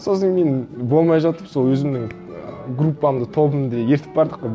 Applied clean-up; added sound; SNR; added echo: none; none; none; none.